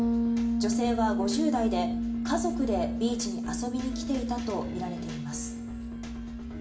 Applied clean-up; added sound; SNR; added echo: none; Bass guitar; -1 dB; reverberation time 0.5 s.